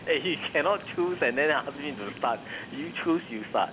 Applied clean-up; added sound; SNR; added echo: none; Train; 15 dB; none.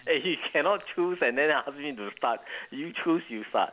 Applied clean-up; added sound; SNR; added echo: none; none; none; none.